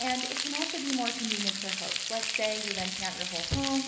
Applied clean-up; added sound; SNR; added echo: none; Frying (food); -1 dB; reverberation time 1.1 s.